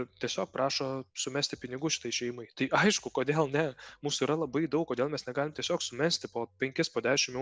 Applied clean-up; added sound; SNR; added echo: none; none; none; none.